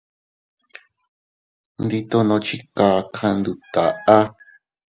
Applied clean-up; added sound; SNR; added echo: none; none; none; none.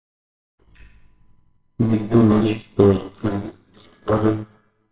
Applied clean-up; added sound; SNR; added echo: neural separator model SepFormer WHAMR!.